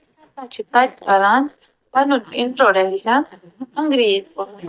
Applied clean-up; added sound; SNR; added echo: neural mask model DeepFilterNet 3.